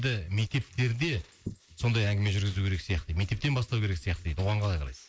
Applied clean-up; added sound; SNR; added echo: neural mask model Resemble Enhance denoiser.